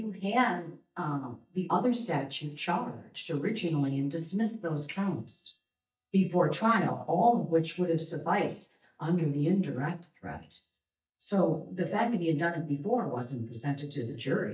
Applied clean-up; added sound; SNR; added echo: neural mask model DeepFilterNet 3.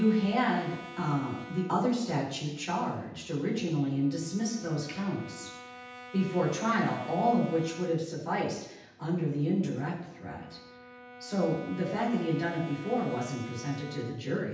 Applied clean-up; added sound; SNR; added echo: none; Brass instrument; 17 dB; reverberation time 0.9 s.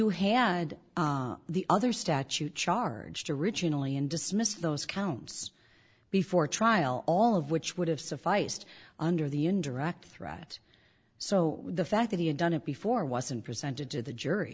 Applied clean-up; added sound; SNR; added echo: none; none; none; none.